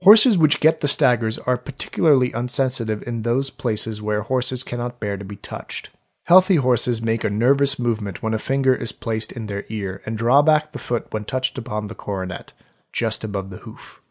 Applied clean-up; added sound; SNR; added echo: none; none; none; none.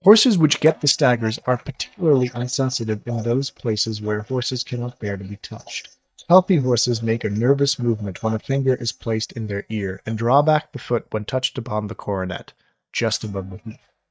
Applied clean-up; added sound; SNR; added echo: neural mask model DeepFilterNet 3.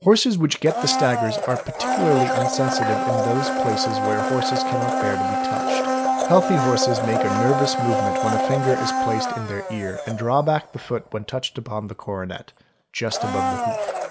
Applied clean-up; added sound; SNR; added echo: none; Domestic sounds, home sounds; 0 dB; none.